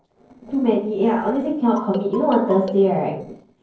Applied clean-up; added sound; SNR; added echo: neural separator model SepFormer DNS4.